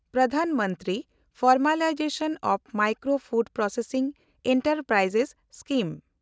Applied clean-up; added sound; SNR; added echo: none; none; none; none.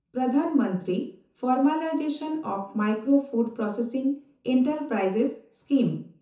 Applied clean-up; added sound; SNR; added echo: none; none; none; reverberation time 0.7 s.